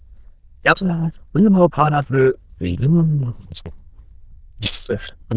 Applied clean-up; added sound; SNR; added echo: neural diffusion model UNIVERSE++.